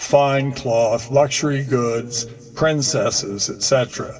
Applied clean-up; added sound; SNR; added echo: none; none; none; reverberation time 3.0 s.